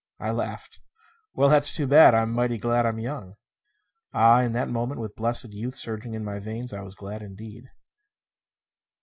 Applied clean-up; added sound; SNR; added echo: none; none; none; none.